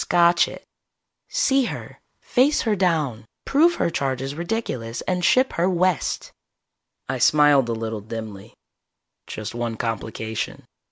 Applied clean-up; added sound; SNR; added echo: none; none; none; none.